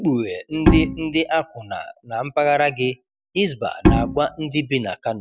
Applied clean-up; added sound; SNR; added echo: none; Bowed string instrument; -2 dB; none.